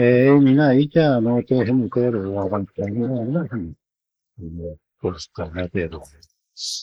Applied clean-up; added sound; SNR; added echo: neural mask model Resemble Enhance denoiser.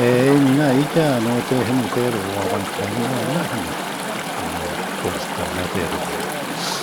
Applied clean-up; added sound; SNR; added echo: none; Chatter / Stream; 4 dB; none.